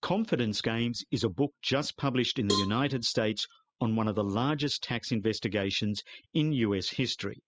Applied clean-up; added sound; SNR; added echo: classical method spectral subtraction.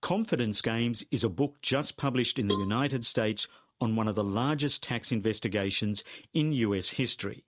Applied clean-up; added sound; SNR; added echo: neural mask model RNNoise.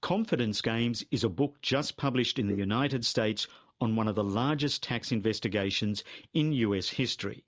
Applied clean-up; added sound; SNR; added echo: neural mask model Resemble Enhance denoiser.